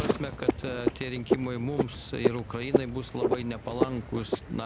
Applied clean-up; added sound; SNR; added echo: none; Frog; -3 dB; none.